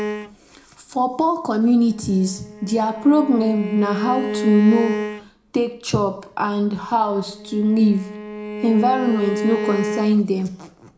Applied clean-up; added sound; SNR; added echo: none; Bowed string instrument; 9 dB; reverberation time 0.4 s.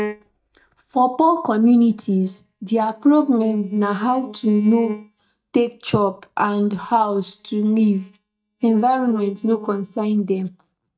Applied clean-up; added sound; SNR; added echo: neural mask model DeepFilterNet 3.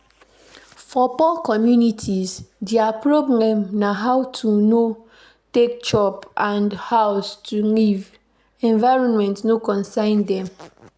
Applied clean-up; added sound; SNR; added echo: none; none; none; none.